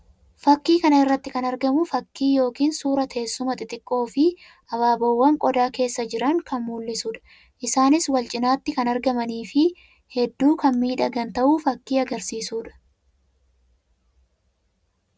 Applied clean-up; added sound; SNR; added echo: none; none; none; none.